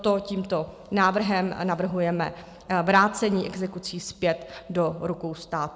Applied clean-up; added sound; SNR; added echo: none; none; none; none.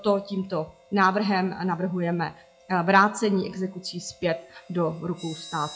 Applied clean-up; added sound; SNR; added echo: classical method log-MMSE.